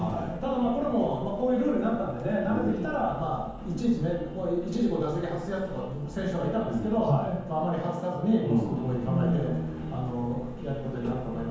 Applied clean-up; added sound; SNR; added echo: none; Printer; 16 dB; reverberation time 0.9 s.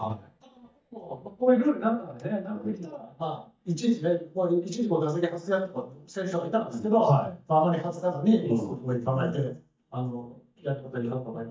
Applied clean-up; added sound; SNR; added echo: neural mask model DeepFilterNet 3.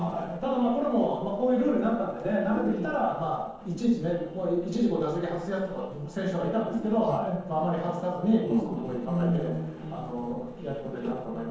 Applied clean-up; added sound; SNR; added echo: neural separator model SepFormer DNS4.